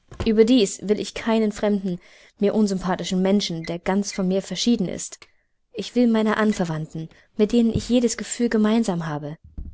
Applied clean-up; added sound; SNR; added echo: none; Drawer open or close; 20 dB; none.